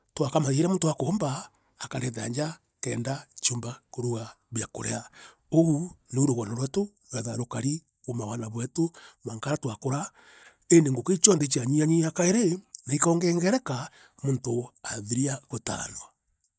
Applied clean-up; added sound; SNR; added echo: none; none; none; none.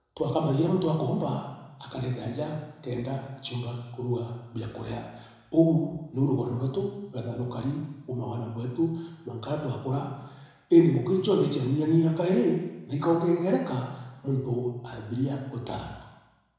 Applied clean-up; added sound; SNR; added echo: none; none; none; reverberation time 1.0 s.